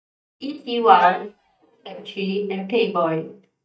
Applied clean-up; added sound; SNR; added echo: neural mask model DeepFilterNet 3.